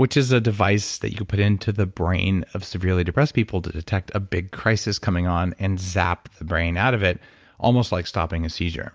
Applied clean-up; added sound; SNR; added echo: none; none; none; none.